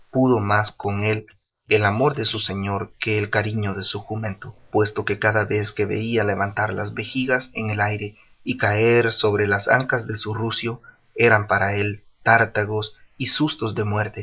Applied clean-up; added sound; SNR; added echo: neural mask model Resemble Enhance denoiser.